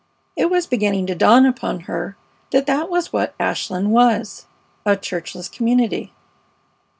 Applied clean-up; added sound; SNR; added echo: none; none; none; none.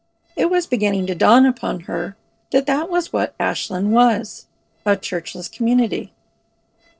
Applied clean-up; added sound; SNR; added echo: neural separator model SepFormer DNS4.